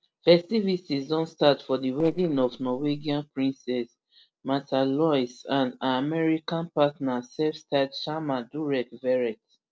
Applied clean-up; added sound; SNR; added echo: neural separator model SepFormer DNS4.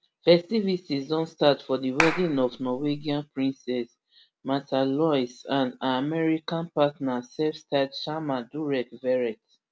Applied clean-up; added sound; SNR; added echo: none; Clapping; 4 dB; none.